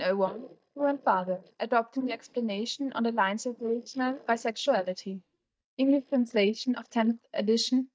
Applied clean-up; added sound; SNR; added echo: neural mask model DeepFilterNet 3.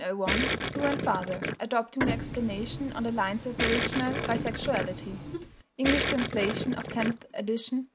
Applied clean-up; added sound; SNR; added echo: none; Printer + Gurgling; 2 dB; none.